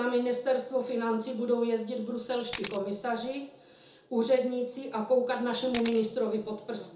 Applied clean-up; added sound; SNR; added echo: none; Camera; 16 dB; reverberation time 0.6 s.